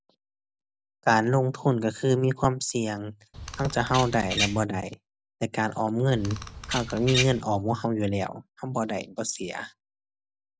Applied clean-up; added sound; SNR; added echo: none; Bird vocalization, bird call, bird song; 5 dB; none.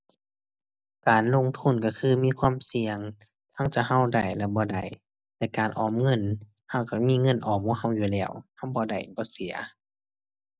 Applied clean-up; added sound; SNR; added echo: none; none; none; none.